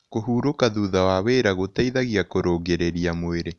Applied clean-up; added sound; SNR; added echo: none; none; none; none.